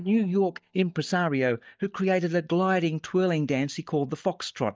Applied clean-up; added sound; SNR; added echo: neural mask model DeepFilterNet 3.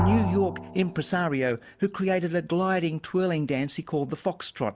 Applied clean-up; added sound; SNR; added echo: none; Drum; 9 dB; none.